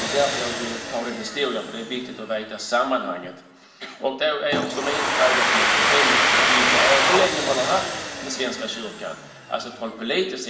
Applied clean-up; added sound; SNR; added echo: none; Domestic sounds, home sounds; -2 dB; reverberation time 0.8 s.